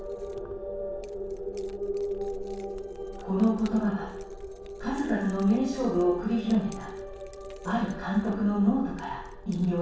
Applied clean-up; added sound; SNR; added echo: none; Keys jangling; 16 dB; reverberation time 0.7 s.